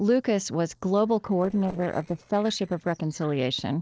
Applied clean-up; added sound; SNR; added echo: neural separator model SepFormer DNS4.